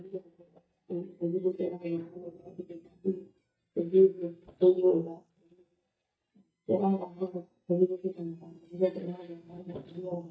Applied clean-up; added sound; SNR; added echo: neural mask model DeepFilterNet 3.